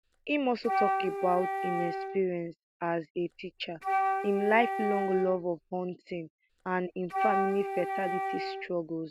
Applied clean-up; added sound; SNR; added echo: none; Wind instrument, woodwind instrument; 2 dB; none.